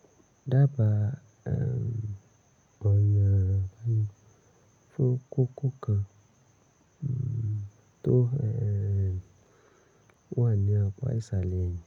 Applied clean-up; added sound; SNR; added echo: none; none; none; none.